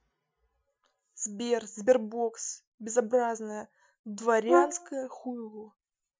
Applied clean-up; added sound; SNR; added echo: classical method Wiener filter.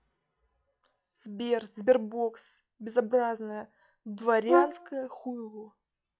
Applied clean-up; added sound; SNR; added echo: classical method log-MMSE.